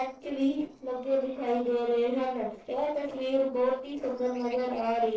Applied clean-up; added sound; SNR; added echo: neural separator model SepFormer DNS4.